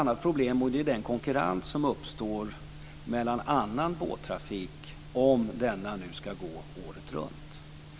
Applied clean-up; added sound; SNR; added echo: none; none; none; none.